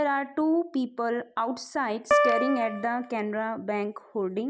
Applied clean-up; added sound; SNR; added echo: none; Piano; -1 dB; none.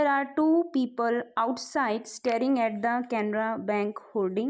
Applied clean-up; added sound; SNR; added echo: none; none; none; none.